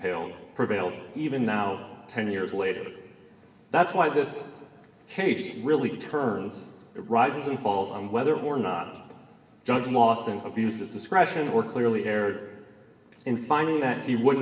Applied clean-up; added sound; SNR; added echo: none; none; none; reverberation time 2.2 s.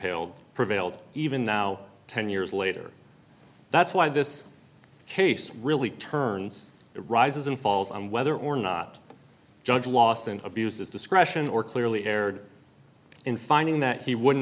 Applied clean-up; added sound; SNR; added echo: none; none; none; none.